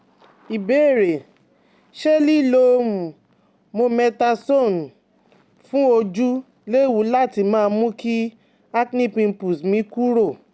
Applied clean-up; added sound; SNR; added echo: none; none; none; none.